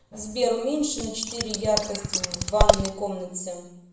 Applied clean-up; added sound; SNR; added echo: none; Scissors; -3 dB; reverberation time 0.7 s.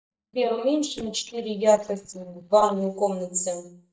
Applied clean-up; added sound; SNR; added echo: neural mask model DeepFilterNet 3.